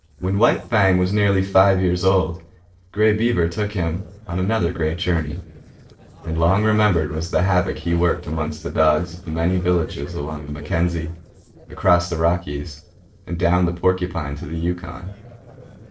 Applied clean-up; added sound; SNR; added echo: neural separator model SepFormer DNS4.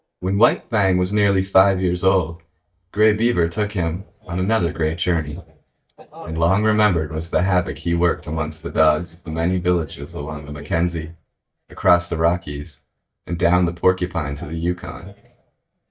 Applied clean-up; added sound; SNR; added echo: neural mask model DeepFilterNet 3.